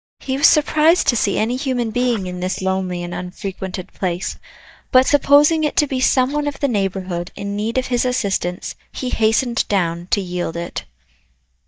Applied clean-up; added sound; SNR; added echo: neural mask model DeepFilterNet 3.